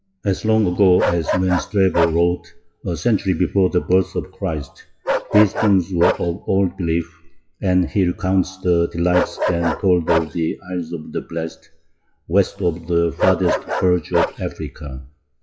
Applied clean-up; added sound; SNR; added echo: classical method WPE with log-MMSE.